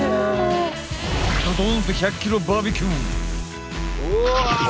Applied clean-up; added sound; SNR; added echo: none; Bass drum / Keyboard (musical); 4 dB; none.